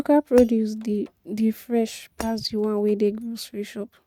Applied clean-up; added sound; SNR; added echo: neural mask model RNNoise.